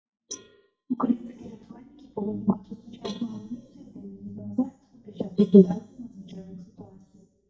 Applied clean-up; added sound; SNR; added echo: neural mask model DeepFilterNet 3.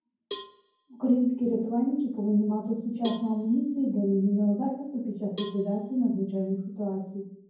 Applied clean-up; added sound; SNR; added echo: none; Cowbell; 16 dB; reverberation time 0.9 s.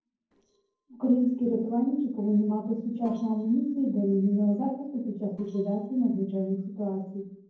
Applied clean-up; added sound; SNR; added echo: neural separator model SepFormer DNS4.